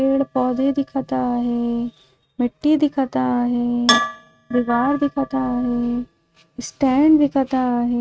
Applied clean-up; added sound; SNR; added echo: neural mask model RNNoise.